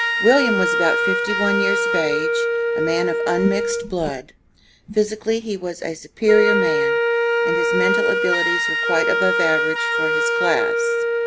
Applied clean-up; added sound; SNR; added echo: none; Wind instrument, woodwind instrument; -3 dB; none.